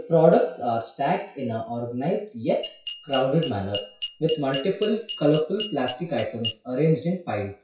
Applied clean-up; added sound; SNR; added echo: classical method WPE with log-MMSE.